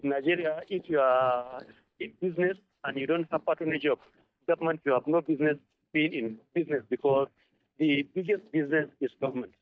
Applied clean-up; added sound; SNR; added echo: neural mask model DeepFilterNet 3.